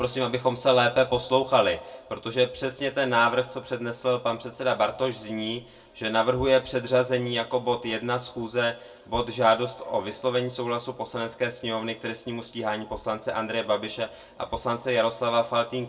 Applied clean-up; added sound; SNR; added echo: none; none; none; reverberation time 0.2 s.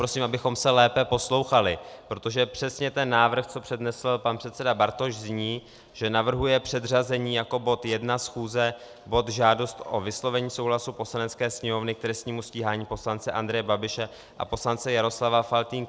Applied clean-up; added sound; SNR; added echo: none; none; none; none.